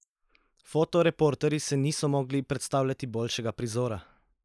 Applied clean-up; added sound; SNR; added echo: neural mask model Resemble Enhance denoiser.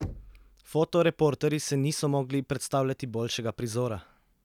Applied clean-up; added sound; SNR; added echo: none; Knock; 16 dB; none.